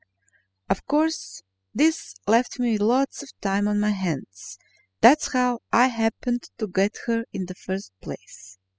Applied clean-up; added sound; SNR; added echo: classical method spectral subtraction.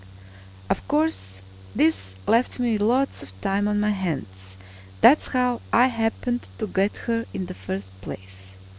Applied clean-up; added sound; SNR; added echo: none; Mechanical fan; 19 dB; none.